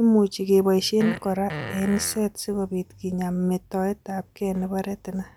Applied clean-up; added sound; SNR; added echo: none; Fart; 12 dB; none.